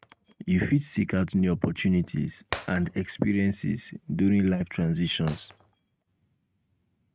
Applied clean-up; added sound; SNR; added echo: neural mask model RNNoise.